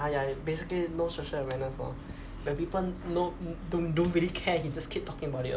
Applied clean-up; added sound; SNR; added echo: none; none; none; none.